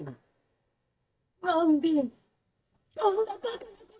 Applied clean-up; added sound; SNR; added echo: neural mask model DeepFilterNet 3.